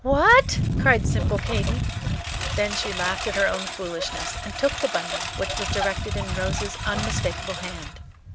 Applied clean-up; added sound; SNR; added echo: none; Engine; 2 dB; none.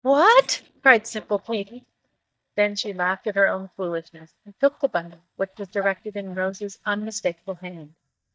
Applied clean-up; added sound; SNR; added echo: neural mask model DeepFilterNet 3.